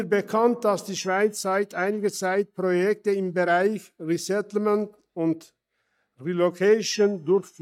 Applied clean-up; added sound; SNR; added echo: neural mask model DeepFilterNet 3.